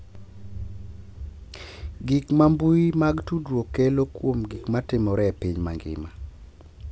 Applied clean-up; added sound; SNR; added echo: none; none; none; none.